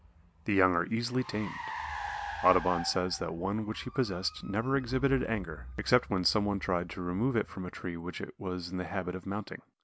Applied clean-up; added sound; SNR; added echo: none; Car; 13 dB; none.